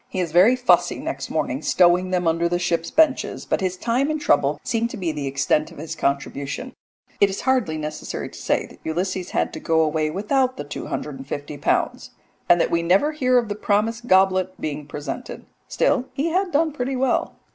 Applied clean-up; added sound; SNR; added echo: none; none; none; none.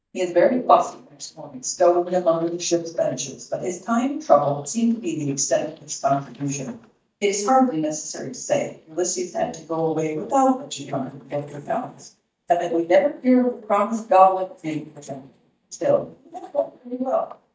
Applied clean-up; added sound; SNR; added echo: neural mask model DeepFilterNet 3.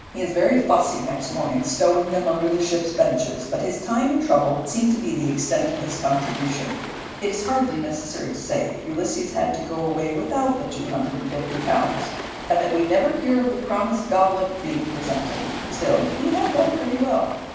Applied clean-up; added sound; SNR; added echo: none; Waves, surf; 12 dB; reverberation time 1.2 s.